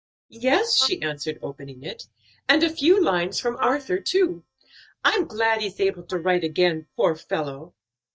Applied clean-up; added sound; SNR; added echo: neural mask model DeepFilterNet 3.